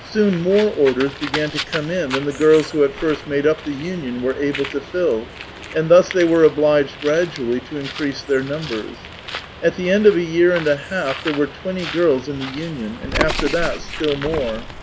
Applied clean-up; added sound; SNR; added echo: none; Bird; 11 dB; none.